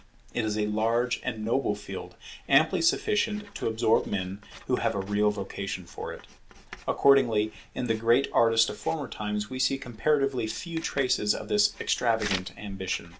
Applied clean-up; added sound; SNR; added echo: none; Writing; 19 dB; none.